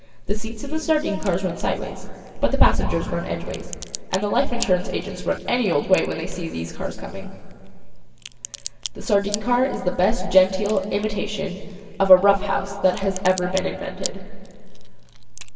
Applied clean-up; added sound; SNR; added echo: none; Crack; 19 dB; reverberation time 2.2 s.